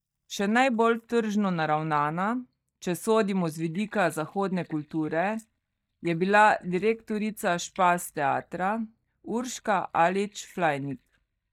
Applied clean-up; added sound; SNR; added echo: neural mask model DeepFilterNet 3.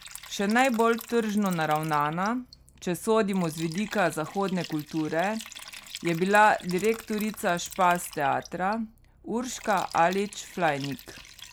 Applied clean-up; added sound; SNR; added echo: none; Liquid; 18 dB; none.